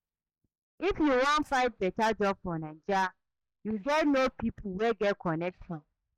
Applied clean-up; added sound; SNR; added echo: neural mask model DeepFilterNet 3.